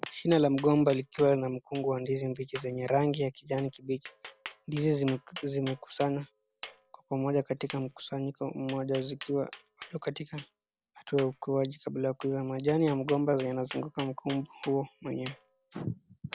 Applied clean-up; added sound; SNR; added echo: none; Tap; 19 dB; none.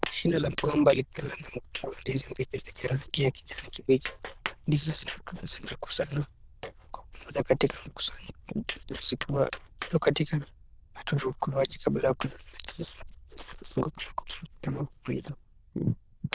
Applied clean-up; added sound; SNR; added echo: neural diffusion model UNIVERSE++.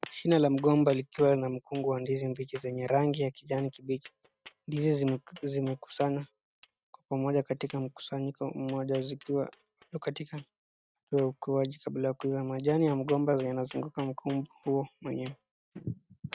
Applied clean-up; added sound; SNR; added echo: neural mask model RNNoise.